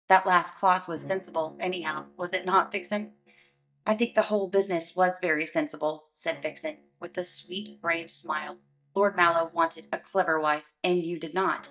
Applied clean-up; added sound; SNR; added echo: neural mask model DeepFilterNet 3.